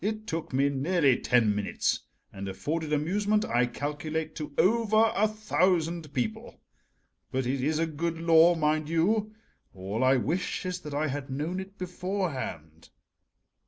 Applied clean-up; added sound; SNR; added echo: none; none; none; none.